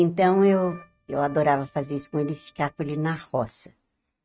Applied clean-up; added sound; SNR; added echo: neural mask model RNNoise.